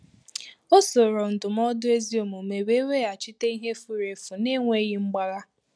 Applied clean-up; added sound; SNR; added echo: none; none; none; none.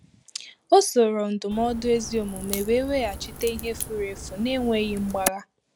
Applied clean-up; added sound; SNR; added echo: none; Crack; 10 dB; none.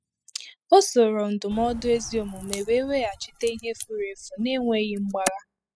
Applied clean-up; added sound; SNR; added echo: classical method spectral subtraction.